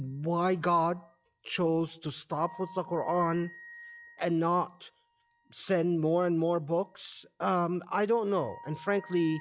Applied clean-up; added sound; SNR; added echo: classical method log-MMSE.